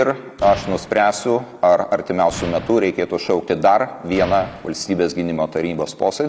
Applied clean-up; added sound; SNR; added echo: none; Explosion; 18 dB; none.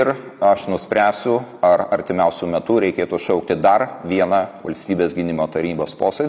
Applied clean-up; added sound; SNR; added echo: none; none; none; none.